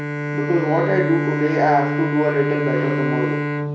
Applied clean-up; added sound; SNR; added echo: none; Bowed string instrument; 1 dB; none.